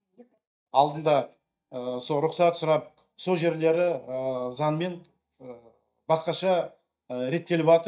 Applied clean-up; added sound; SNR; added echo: neural mask model DeepFilterNet 3.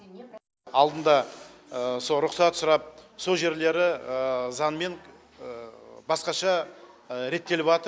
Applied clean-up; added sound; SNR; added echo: none; none; none; none.